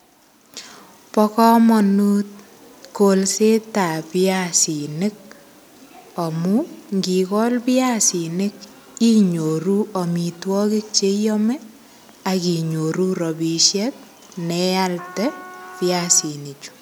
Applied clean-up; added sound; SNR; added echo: none; Trumpet; 19 dB; none.